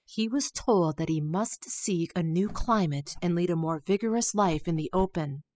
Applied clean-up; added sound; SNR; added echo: classical method spectral subtraction.